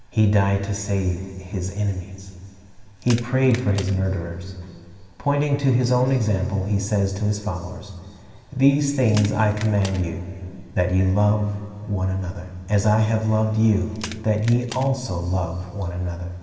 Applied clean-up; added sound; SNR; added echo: none; Crack; 17 dB; reverberation time 2.4 s.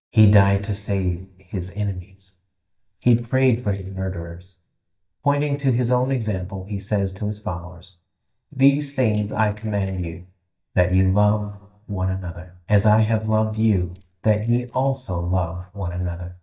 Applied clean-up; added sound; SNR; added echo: neural mask model DeepFilterNet 3.